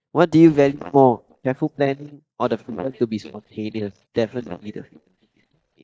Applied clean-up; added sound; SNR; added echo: neural mask model DeepFilterNet 3.